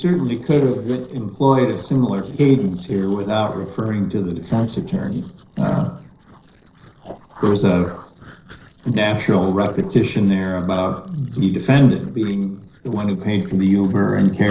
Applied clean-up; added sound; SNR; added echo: neural separator model SepFormer DNS4.